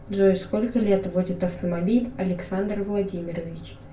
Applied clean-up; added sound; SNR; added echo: none; none; none; reverberation time 0.3 s.